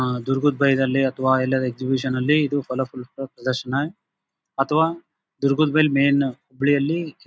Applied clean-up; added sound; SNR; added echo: none; none; none; none.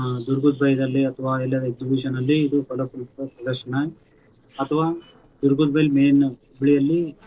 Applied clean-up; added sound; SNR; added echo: neural separator model SepFormer DNS4.